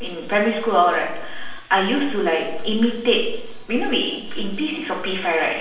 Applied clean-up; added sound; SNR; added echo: none; none; none; reverberation time 0.9 s.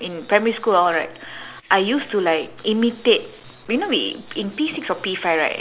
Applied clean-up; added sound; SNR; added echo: none; none; none; none.